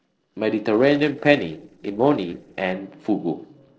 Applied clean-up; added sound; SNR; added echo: neural separator model SepFormer DNS4.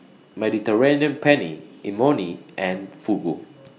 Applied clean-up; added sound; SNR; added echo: none; none; none; none.